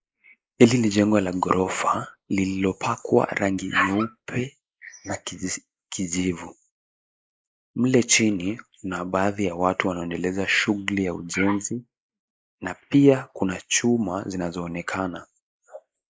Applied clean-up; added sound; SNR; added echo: neural mask model Resemble Enhance denoiser.